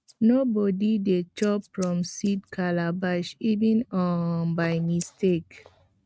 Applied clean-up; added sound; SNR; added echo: neural mask model RNNoise.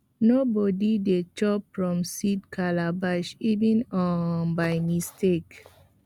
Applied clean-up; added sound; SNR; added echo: none; none; none; none.